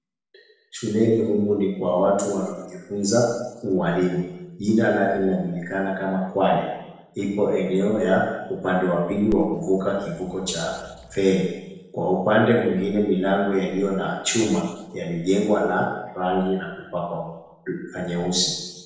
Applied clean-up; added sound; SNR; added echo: none; Dog; 17 dB; reverberation time 1.0 s.